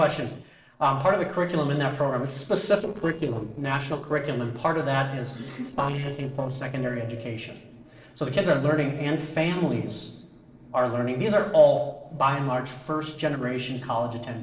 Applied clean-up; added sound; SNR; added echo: neural separator model SepFormer DNS4.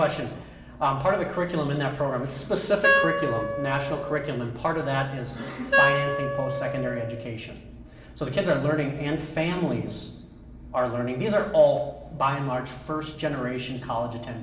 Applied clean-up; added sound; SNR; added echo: none; Wind instrument, woodwind instrument; 0 dB; reverberation time 1.0 s.